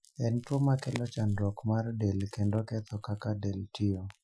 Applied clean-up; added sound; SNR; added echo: classical method Wiener filter.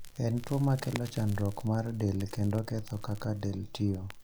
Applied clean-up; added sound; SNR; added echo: none; Crackle; 13 dB; none.